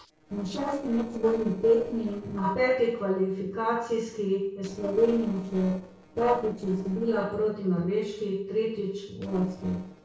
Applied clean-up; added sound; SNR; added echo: neural separator model SepFormer DNS4.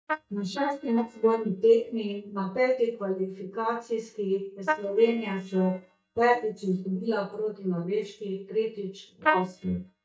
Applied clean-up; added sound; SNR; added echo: neural mask model DeepFilterNet 3.